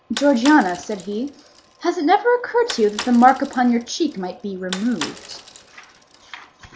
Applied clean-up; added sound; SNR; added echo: none; Bicycle; 16 dB; none.